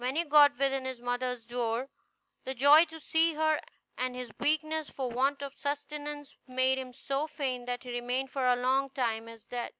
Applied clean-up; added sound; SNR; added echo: none; none; none; none.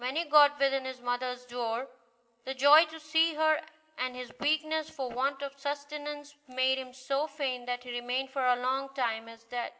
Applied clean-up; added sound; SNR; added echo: none; none; none; reverberation time 0.3 s.